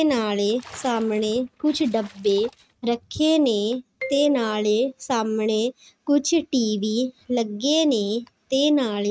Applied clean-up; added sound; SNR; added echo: neural mask model RNNoise.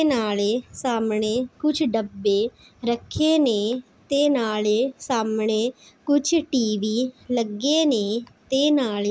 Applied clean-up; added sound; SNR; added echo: none; none; none; none.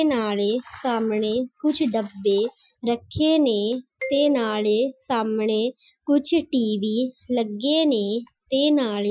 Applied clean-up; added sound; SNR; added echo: classical method Wiener filter.